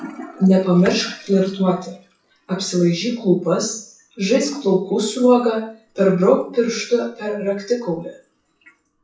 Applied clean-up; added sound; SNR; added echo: classical method WPE with log-MMSE.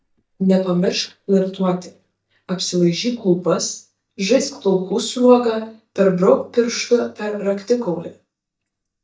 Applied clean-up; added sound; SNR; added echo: neural mask model DeepFilterNet 3.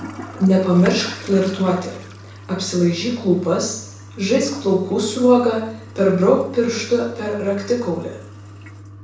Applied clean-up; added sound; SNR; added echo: none; Toilet flush; 17 dB; reverberation time 0.7 s.